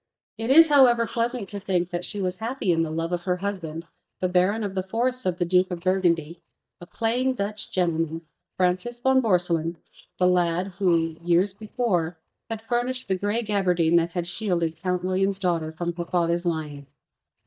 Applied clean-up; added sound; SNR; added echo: neural mask model DeepFilterNet 3.